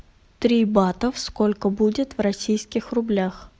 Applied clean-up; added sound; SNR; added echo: none; none; none; none.